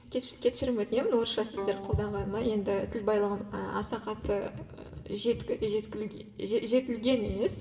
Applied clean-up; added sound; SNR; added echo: none; Bowed string instrument; 18 dB; reverberation time 1.5 s.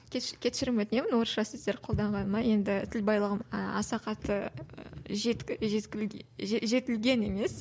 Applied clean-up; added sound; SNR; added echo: none; none; none; none.